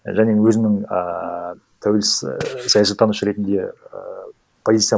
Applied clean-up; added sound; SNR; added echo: neural mask model Resemble Enhance denoiser.